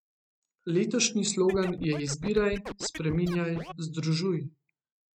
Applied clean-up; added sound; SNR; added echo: neural mask model RNNoise.